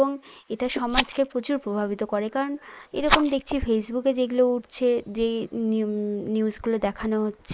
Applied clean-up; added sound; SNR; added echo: neural mask model Resemble Enhance denoiser.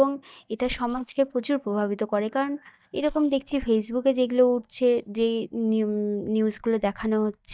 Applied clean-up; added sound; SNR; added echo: neural mask model DeepFilterNet 3.